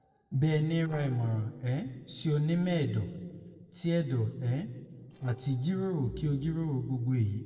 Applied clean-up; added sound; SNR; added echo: neural separator model SepFormer DNS4.